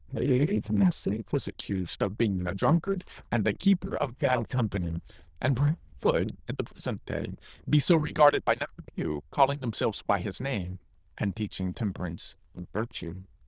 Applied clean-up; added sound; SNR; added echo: neural diffusion model UNIVERSE++.